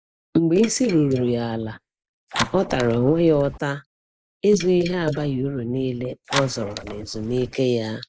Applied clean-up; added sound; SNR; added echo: neural mask model Resemble Enhance denoiser.